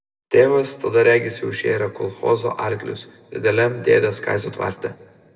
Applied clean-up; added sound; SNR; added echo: none; none; none; reverberation time 1.4 s.